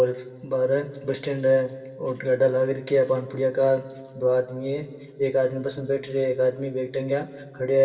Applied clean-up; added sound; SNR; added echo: none; none; none; reverberation time 1.7 s.